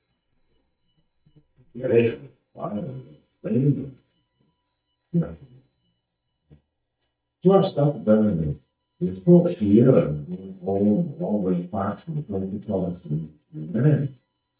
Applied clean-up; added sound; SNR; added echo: neural mask model DeepFilterNet 3.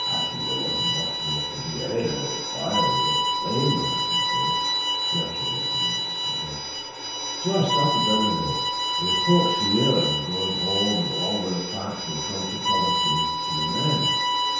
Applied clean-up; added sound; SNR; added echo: none; Bowed string instrument; -3 dB; reverberation time 0.9 s.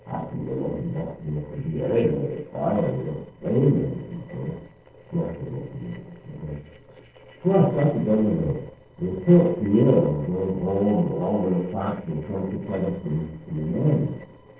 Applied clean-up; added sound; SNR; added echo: neural separator model SepFormer DNS4.